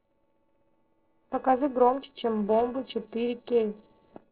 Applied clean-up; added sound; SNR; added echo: neural separator model SepFormer DNS4.